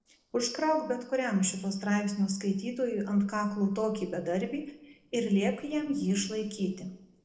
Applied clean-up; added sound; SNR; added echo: neural separator model SepFormer DNS4.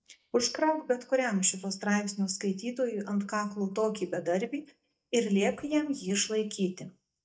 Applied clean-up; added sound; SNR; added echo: neural mask model DeepFilterNet 3.